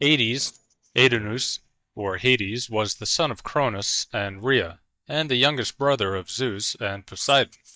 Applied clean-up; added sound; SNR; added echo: neural mask model DeepFilterNet 3.